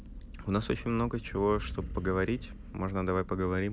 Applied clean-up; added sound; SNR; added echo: none; Animal; 12 dB; none.